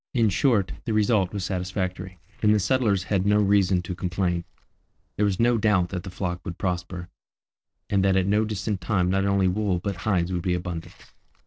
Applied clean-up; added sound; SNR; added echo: neural separator model SepFormer DNS4.